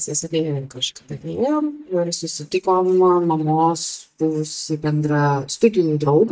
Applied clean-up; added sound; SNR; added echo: neural mask model DeepFilterNet 3.